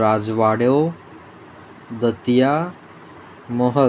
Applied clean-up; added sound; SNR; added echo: none; none; none; none.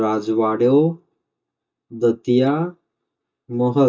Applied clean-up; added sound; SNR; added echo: neural mask model DeepFilterNet 3.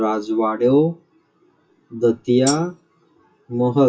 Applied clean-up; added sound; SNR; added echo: classical method WPE with log-MMSE.